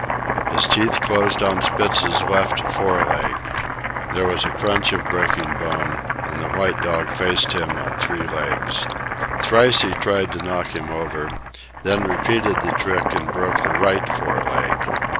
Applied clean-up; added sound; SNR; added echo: none; Boiling; 1 dB; none.